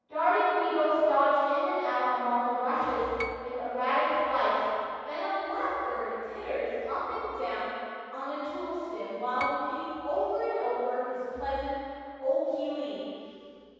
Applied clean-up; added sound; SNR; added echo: none; Piano; 15 dB; reverberation time 2.2 s.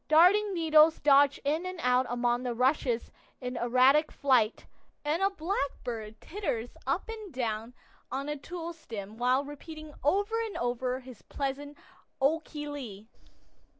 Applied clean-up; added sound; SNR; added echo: none; none; none; none.